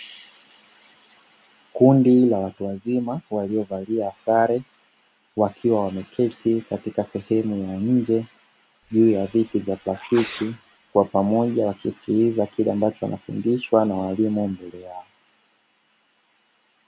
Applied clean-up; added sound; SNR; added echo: none; Sneeze; 18 dB; none.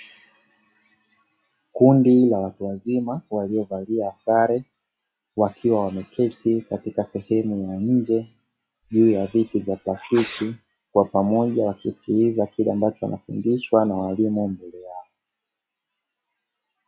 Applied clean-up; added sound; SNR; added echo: classical method log-MMSE.